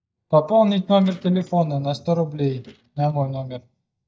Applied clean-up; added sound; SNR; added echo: neural mask model DeepFilterNet 3.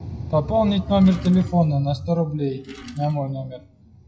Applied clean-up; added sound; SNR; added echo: classical method WPE with log-MMSE.